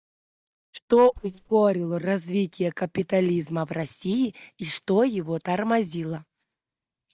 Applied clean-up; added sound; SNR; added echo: neural mask model DeepFilterNet 3.